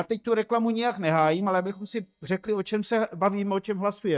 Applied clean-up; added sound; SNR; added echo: neural mask model DeepFilterNet 3.